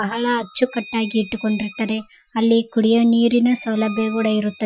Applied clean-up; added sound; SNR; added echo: classical method Wiener filter.